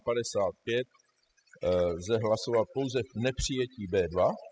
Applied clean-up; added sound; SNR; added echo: classical method spectral subtraction.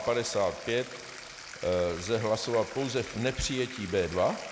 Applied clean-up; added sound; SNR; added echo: none; Bathtub (filling or washing); 14 dB; none.